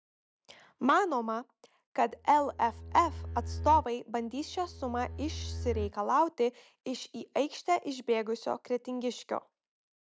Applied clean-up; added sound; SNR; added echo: none; Bowed string instrument; 8 dB; none.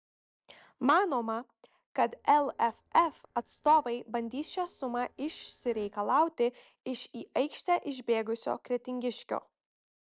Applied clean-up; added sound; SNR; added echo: neural separator model SepFormer DNS4.